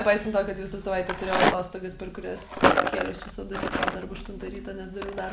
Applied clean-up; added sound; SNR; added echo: none; Rattle; -1 dB; none.